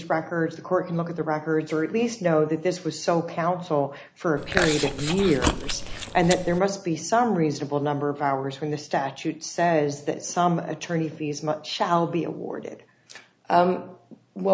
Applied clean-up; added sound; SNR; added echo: none; Chewing, mastication; 3 dB; none.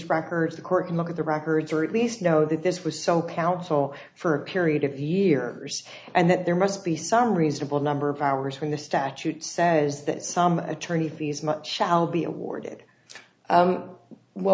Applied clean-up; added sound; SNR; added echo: none; none; none; none.